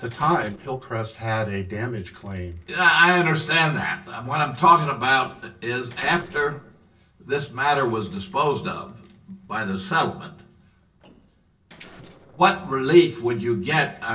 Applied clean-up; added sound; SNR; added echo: neural separator model SepFormer DNS4.